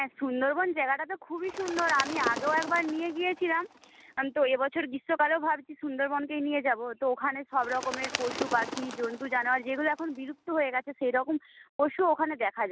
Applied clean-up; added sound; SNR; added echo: none; Bird; 11 dB; none.